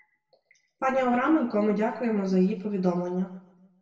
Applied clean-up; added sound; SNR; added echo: none; none; none; reverberation time 0.8 s.